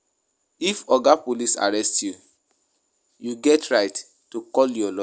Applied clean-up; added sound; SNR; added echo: none; none; none; none.